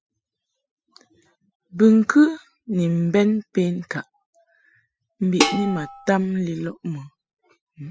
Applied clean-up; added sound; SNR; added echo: classical method spectral subtraction.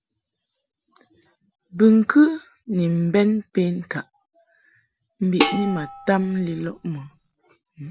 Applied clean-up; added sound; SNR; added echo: none; Dishes, pots, and pans; 5 dB; none.